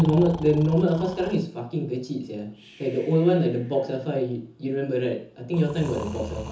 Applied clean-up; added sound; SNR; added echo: none; Breathing; 17 dB; reverberation time 0.6 s.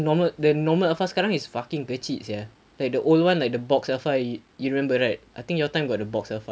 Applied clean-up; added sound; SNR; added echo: none; none; none; none.